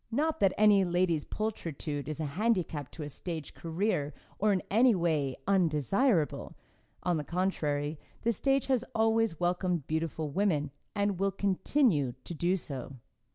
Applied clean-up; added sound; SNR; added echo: none; none; none; none.